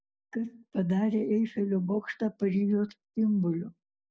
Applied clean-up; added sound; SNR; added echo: none; none; none; none.